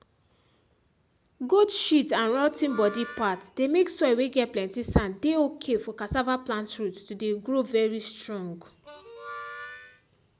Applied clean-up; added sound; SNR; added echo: none; Harmonica; 16 dB; none.